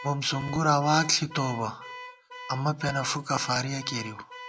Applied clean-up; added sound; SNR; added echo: none; Alarm / Car; 15 dB; none.